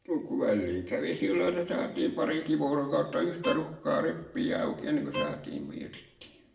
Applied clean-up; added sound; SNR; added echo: none; Bowed string instrument; 11 dB; reverberation time 0.6 s.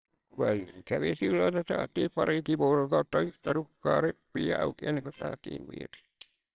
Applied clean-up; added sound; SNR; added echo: neural separator model SepFormer WHAMR!.